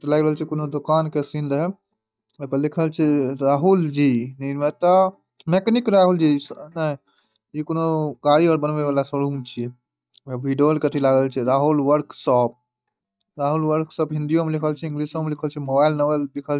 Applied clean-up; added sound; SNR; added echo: neural mask model DeepFilterNet 3.